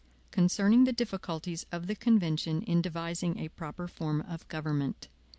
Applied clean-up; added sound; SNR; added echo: none; none; none; none.